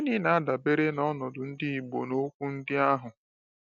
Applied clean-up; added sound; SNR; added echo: none; none; none; none.